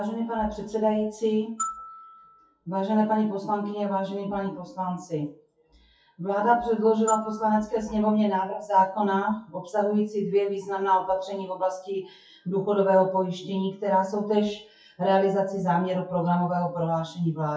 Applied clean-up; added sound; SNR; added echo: classical method WPE with log-MMSE.